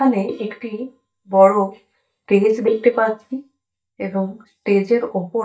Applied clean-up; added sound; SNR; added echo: neural mask model DeepFilterNet 3.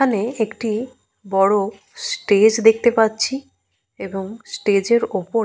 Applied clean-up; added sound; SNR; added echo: none; none; none; none.